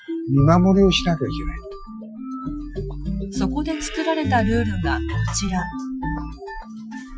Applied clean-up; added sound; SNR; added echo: classical method Wiener filter.